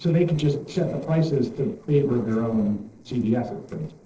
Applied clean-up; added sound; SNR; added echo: neural separator model SepFormer DNS4.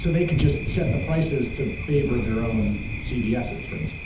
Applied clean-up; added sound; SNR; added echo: none; Thunder; 4 dB; reverberation time 1.2 s.